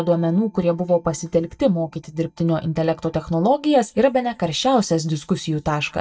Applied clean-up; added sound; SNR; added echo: neural mask model DeepFilterNet 3.